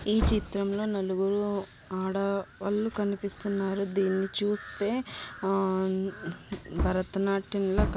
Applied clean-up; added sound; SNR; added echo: none; Wood; 8 dB; none.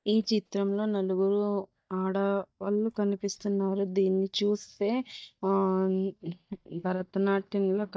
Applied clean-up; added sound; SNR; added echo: neural mask model DeepFilterNet 3.